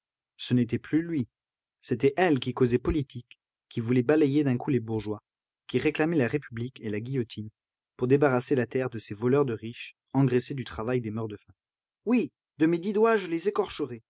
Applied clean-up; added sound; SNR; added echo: none; none; none; none.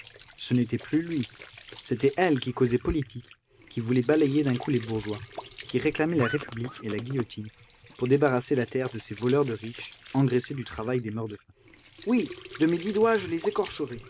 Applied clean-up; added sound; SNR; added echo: none; Squeak / Trickle, dribble / Sink (filling or washing); 17 dB; none.